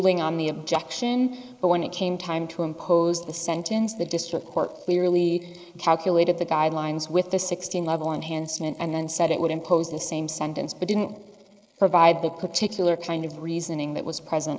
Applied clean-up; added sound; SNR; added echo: neural mask model Resemble Enhance denoiser.